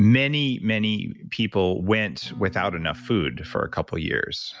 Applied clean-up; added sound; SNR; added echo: none; Acoustic guitar / Strum; 19 dB; none.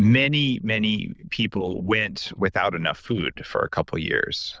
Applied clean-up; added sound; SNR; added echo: neural diffusion model UNIVERSE++.